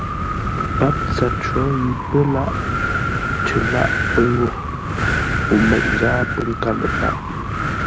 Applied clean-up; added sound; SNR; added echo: none; Wind; -1 dB; none.